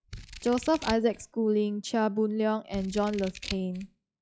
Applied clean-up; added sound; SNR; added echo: classical method log-MMSE.